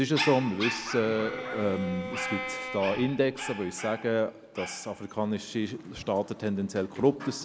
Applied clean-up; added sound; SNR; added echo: none; Dog + Bowed string instrument; 8 dB; none.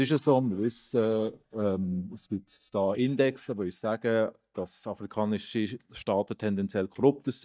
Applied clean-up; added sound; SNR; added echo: neural mask model DeepFilterNet 3.